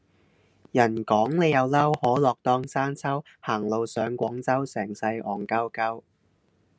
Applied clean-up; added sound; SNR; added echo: none; none; none; none.